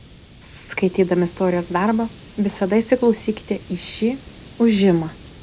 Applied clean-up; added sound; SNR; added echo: none; Hiss; 19 dB; none.